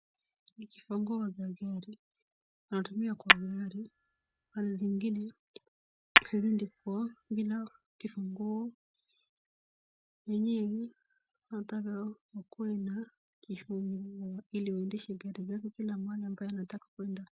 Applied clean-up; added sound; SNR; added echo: none; Tap / Hammer; -5 dB; none.